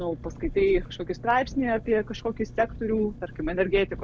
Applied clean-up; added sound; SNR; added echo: none; Engine; 15 dB; none.